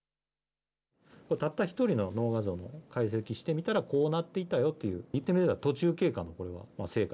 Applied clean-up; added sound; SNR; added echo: none; none; none; none.